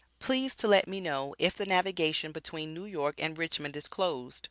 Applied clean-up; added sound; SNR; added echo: none; none; none; none.